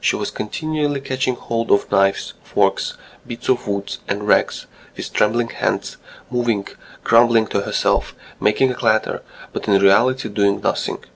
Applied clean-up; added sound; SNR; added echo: none; none; none; none.